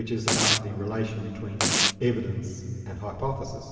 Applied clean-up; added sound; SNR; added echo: none; Domestic sounds, home sounds; -3 dB; reverberation time 2.7 s.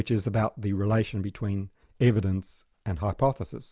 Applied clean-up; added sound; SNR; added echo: none; none; none; none.